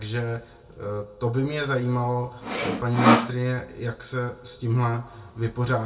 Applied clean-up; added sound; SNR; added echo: none; Sawing; -4 dB; reverberation time 0.2 s.